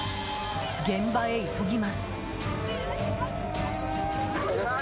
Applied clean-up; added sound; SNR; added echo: none; Crowd; 9 dB; none.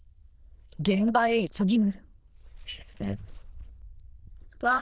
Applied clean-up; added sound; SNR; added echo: neural diffusion model UNIVERSE++.